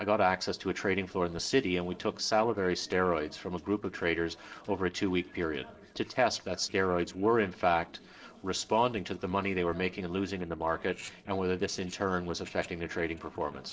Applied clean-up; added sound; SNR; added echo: neural separator model SepFormer DNS4.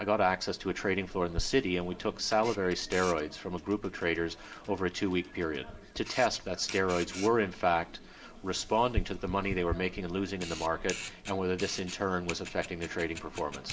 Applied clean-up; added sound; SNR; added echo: none; Camera; 11 dB; reverberation time 0.5 s.